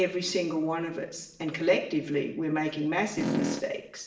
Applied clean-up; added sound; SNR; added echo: none; Fart; 0 dB; reverberation time 0.7 s.